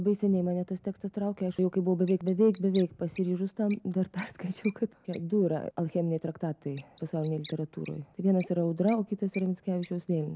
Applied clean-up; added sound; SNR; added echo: none; Bird; 7 dB; none.